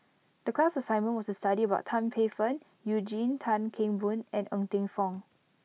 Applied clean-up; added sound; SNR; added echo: none; none; none; none.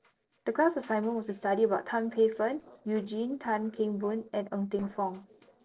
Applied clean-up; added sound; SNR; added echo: neural separator model SepFormer DNS4.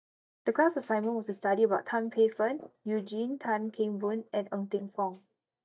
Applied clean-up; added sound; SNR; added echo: neural mask model DeepFilterNet 3.